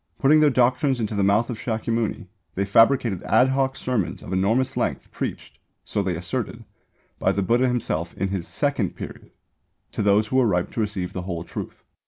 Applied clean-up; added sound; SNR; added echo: none; none; none; none.